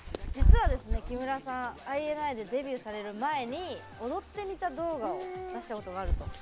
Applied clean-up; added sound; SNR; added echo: none; Wind / Bird; -3 dB; none.